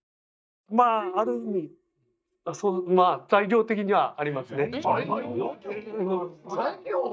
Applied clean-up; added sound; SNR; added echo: neural mask model DeepFilterNet 3.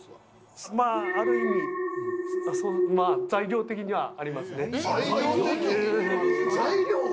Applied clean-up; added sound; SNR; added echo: none; Alarm; 2 dB; none.